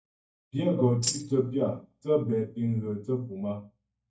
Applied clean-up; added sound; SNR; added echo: neural mask model DeepFilterNet 3.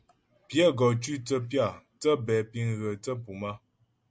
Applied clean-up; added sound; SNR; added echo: none; none; none; none.